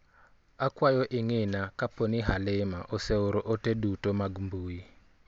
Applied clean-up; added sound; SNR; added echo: none; none; none; none.